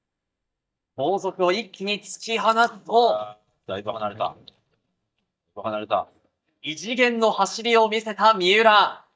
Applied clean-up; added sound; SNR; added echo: neural mask model DeepFilterNet 3.